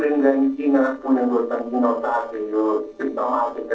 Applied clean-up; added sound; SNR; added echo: neural separator model SepFormer DNS4.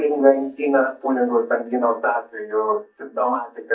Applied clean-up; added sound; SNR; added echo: neural mask model DeepFilterNet 3.